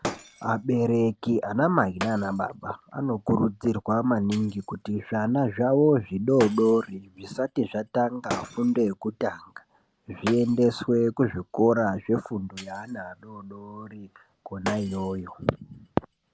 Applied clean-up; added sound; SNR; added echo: none; Shatter; 16 dB; none.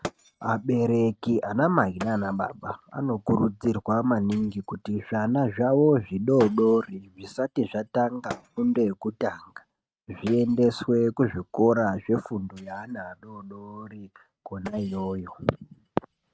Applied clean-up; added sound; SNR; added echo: neural mask model RNNoise.